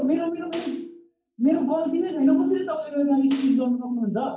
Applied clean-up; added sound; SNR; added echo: none; Snare drum; 20 dB; reverberation time 0.4 s.